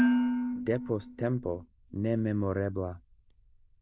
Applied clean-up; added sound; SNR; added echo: neural diffusion model UNIVERSE++.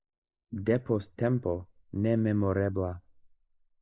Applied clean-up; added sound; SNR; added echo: neural mask model Resemble Enhance denoiser.